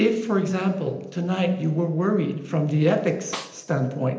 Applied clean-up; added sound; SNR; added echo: none; Snare drum; 15 dB; reverberation time 0.9 s.